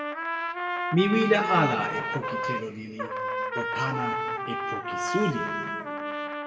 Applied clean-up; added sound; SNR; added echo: none; Trumpet; 1 dB; reverberation time 1.6 s.